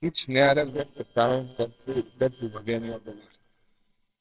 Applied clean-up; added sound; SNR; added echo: neural separator model SepFormer WHAMR!.